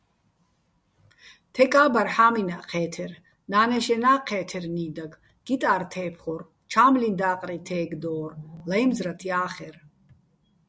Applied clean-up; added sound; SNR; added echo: none; none; none; none.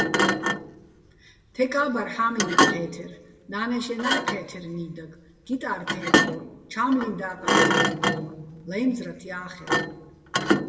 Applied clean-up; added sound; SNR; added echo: none; Thump, thud; -4 dB; reverberation time 1.2 s.